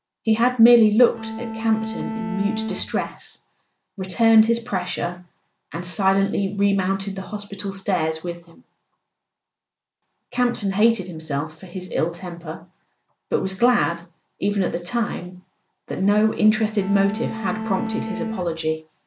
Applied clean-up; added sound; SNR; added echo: none; Bowed string instrument; 6 dB; none.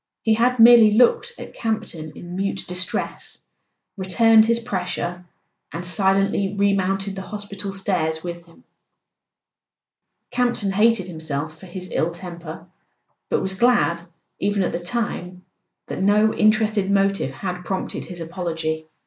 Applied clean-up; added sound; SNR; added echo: neural mask model Resemble Enhance denoiser.